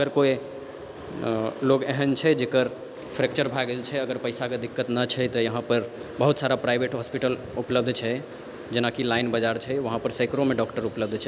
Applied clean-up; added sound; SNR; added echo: none; none; none; none.